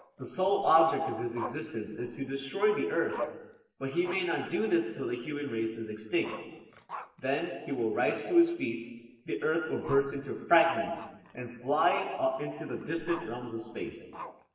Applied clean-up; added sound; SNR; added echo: none; Growling; 16 dB; reverberation time 1.3 s.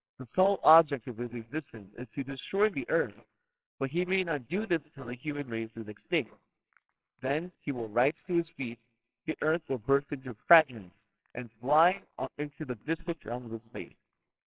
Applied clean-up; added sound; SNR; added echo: neural separator model SepFormer WHAMR!.